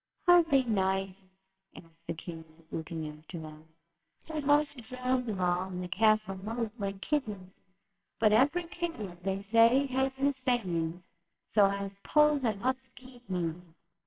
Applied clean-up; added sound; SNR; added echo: neural separator model SepFormer WHAMR!.